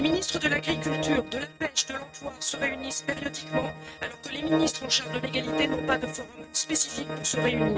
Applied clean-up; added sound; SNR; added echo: neural mask model RNNoise.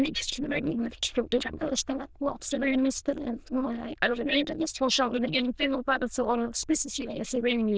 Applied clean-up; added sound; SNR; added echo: neural diffusion model UNIVERSE++.